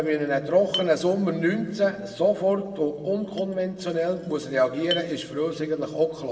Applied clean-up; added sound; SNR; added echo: none; Chink, clink; 16 dB; reverberation time 1.2 s.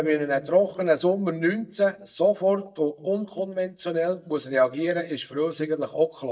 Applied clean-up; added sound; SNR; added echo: neural mask model DeepFilterNet 3.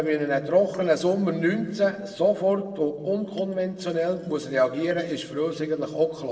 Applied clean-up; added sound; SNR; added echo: neural separator model SepFormer DNS4.